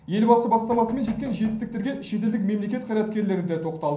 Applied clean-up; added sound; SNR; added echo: none; Knock; 19 dB; reverberation time 0.6 s.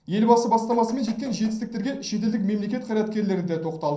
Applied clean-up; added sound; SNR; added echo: neural separator model SepFormer DNS4.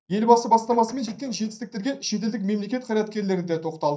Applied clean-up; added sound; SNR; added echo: neural mask model DeepFilterNet 3.